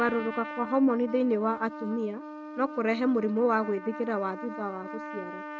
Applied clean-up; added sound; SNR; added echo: neural mask model RNNoise.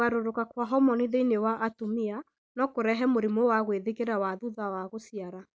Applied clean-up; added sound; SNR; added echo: none; none; none; none.